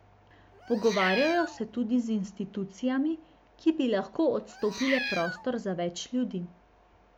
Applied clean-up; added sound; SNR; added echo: none; Meow; 7 dB; none.